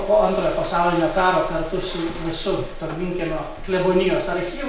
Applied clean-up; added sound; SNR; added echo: none; none; none; none.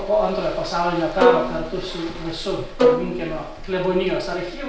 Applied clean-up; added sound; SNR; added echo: none; Bowed string instrument; -2 dB; none.